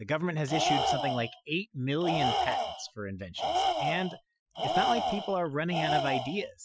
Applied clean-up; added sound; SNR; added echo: classical method Wiener filter.